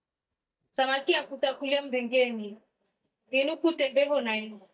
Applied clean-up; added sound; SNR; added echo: neural mask model DeepFilterNet 3.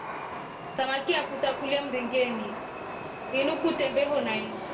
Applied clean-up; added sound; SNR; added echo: none; Chatter / Subway, metro, underground; 7 dB; reverberation time 0.3 s.